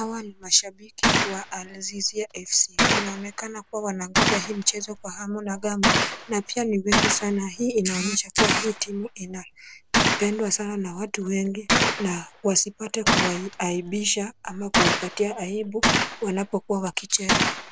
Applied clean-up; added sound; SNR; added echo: none; Gunshot, gunfire; 0 dB; none.